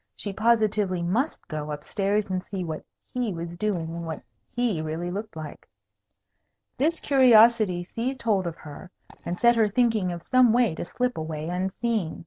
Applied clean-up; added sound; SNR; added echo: neural separator model SepFormer DNS4.